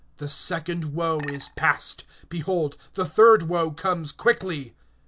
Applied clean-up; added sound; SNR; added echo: none; Chink, clink; 18 dB; none.